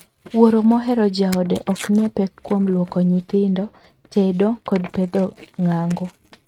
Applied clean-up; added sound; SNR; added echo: neural mask model RNNoise.